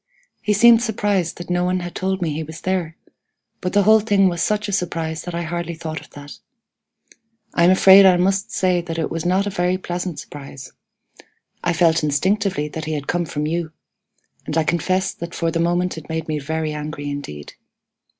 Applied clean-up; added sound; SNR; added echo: none; none; none; none.